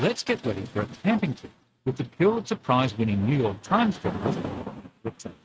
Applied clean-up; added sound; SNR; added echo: neural mask model RNNoise.